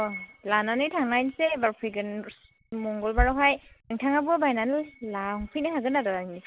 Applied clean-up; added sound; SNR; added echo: none; Wind chime; 11 dB; none.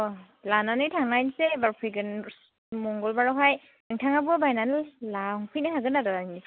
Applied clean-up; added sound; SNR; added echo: none; none; none; none.